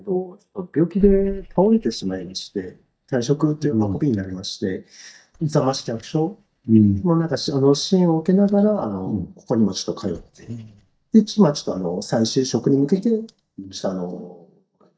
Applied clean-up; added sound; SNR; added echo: neural mask model DeepFilterNet 3.